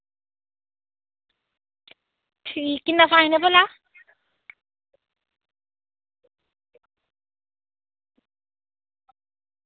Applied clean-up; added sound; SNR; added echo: none; none; none; none.